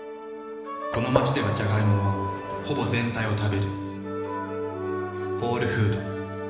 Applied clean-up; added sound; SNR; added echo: none; Gunshot, gunfire; 5 dB; reverberation time 1.0 s.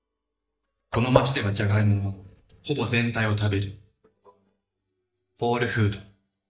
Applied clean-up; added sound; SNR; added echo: neural mask model DeepFilterNet 3.